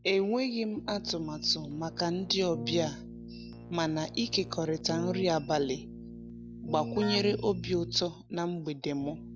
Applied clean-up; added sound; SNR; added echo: none; Keyboard (musical); 10 dB; none.